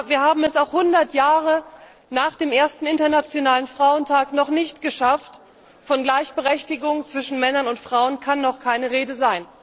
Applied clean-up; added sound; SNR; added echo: neural separator model SepFormer DNS4.